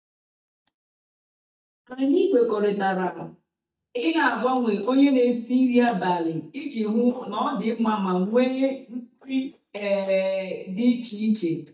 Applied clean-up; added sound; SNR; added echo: neural mask model DeepFilterNet 3.